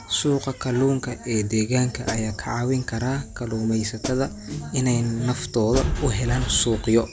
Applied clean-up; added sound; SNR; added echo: none; Hi-hat; 11 dB; none.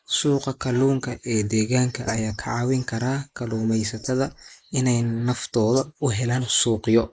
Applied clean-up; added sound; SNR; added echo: neural mask model Resemble Enhance denoiser.